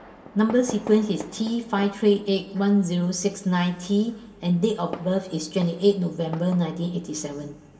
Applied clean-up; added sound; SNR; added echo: none; Fireworks; 19 dB; reverberation time 1.7 s.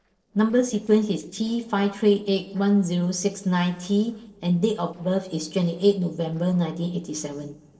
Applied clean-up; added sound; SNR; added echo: neural separator model SepFormer DNS4.